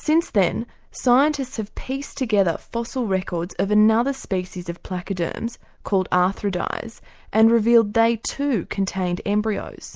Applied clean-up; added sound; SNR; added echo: none; none; none; none.